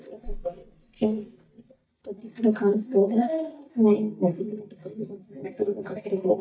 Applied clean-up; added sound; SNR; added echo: neural mask model DeepFilterNet 3.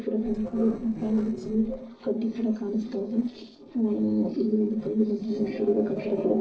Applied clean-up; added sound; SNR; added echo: neural separator model SepFormer DNS4.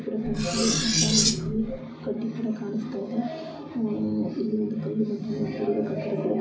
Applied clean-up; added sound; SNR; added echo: none; Cutlery, silverware; -1 dB; reverberation time 0.4 s.